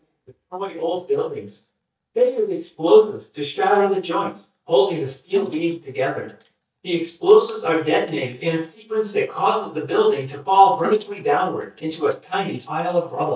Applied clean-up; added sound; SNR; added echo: neural mask model DeepFilterNet 3.